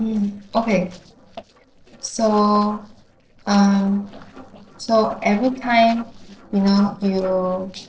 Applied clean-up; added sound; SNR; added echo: neural separator model SepFormer DNS4.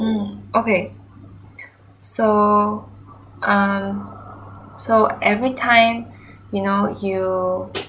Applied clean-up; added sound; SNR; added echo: none; none; none; none.